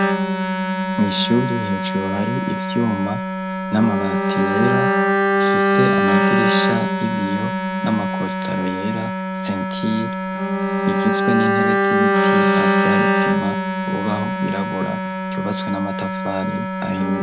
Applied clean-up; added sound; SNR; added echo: none; Bowed string instrument + Wind instrument, woodwind instrument; -5 dB; none.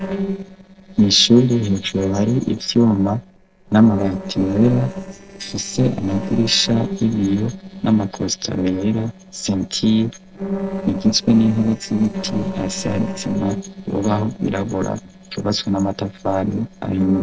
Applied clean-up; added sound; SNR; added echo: neural separator model SepFormer DNS4.